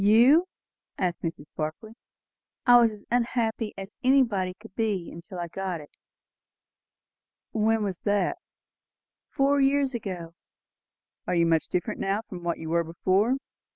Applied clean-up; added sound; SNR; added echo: none; none; none; none.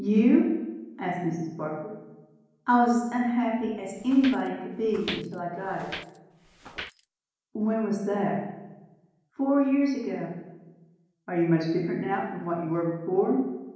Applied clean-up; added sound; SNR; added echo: none; Walk, footsteps; 15 dB; reverberation time 1.0 s.